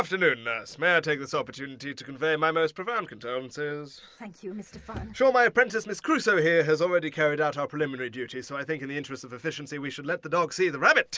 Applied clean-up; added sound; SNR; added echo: none; none; none; none.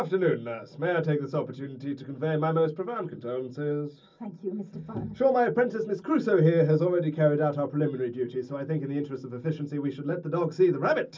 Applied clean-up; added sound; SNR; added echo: none; none; none; reverberation time 0.4 s.